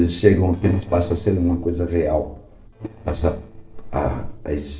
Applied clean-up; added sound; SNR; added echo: neural separator model SepFormer DNS4.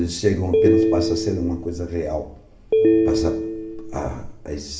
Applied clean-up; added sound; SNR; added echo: none; Telephone; -4 dB; reverberation time 0.5 s.